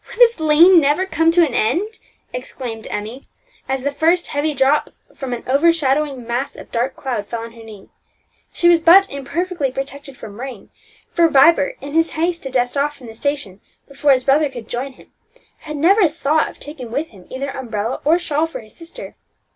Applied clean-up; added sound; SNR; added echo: none; none; none; none.